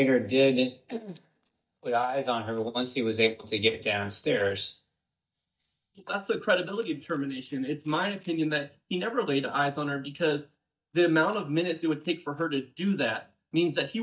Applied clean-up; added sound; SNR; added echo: neural mask model DeepFilterNet 3.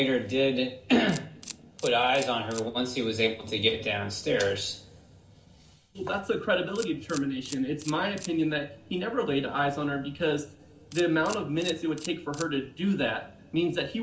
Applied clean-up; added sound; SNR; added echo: none; Camera; 18 dB; reverberation time 0.7 s.